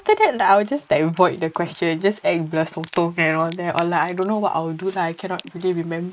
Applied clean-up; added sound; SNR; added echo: neural mask model Resemble Enhance denoiser.